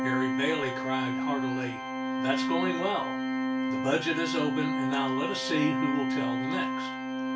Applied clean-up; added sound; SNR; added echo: none; Organ; -2 dB; reverberation time 0.2 s.